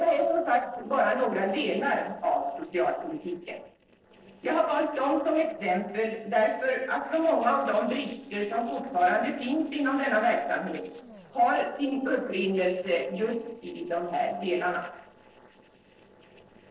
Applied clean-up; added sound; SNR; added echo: neural separator model SepFormer DNS4.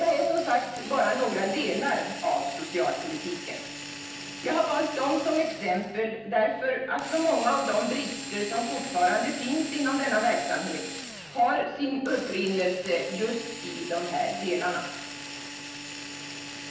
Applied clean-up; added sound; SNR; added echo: none; Drill; 11 dB; reverberation time 0.9 s.